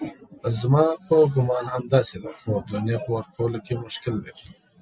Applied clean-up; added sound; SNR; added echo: none; none; none; none.